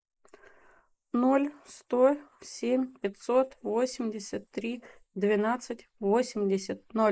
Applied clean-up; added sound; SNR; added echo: neural mask model Resemble Enhance denoiser.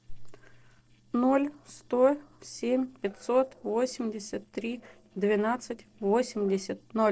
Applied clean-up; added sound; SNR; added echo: neural separator model SepFormer DNS4.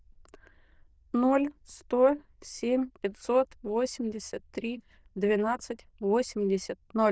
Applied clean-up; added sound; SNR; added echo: neural diffusion model UNIVERSE++.